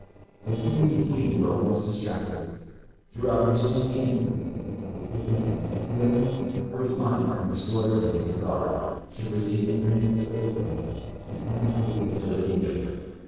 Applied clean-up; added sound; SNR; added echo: neural separator model SepFormer DNS4.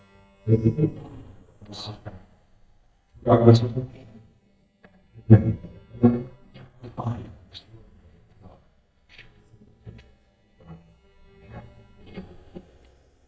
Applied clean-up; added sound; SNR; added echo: neural mask model DeepFilterNet 3.